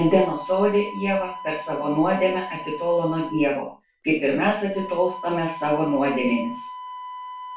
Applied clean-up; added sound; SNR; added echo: none; Wind instrument, woodwind instrument; 13 dB; reverberation time 0.3 s.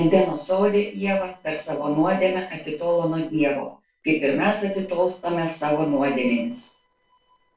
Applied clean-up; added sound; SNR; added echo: neural separator model SepFormer DNS4.